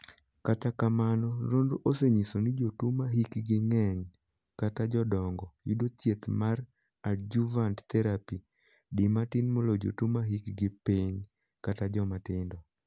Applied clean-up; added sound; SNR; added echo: none; none; none; none.